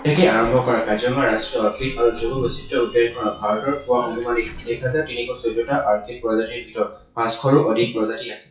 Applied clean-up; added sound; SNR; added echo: classical method WPE with log-MMSE.